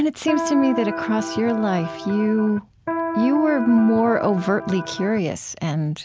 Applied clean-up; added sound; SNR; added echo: none; Electric guitar; 7 dB; none.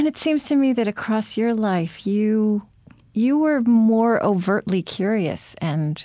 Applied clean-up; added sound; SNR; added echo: none; none; none; none.